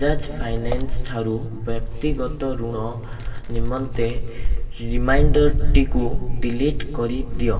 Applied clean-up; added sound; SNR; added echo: none; Wind; -4 dB; reverberation time 2.4 s.